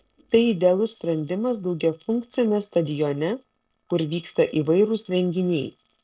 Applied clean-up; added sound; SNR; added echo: neural separator model SepFormer DNS4.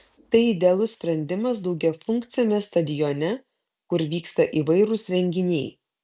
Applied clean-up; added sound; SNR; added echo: none; none; none; none.